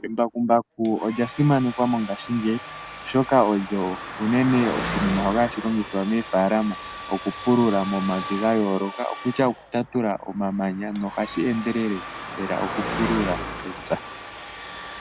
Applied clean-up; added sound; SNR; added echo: none; Car passing by + Domestic sounds, home sounds; 10 dB; none.